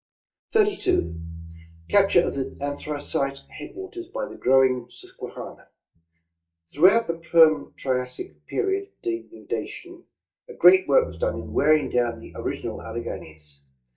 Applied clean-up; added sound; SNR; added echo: neural mask model DeepFilterNet 3.